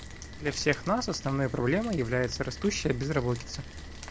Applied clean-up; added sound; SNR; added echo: none; Rain; 11 dB; none.